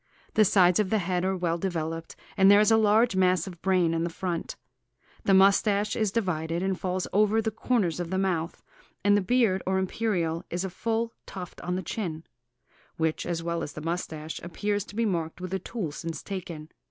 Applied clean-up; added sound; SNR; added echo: none; none; none; none.